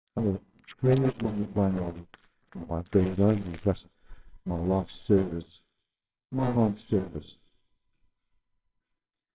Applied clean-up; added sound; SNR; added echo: neural separator model SepFormer WHAMR!.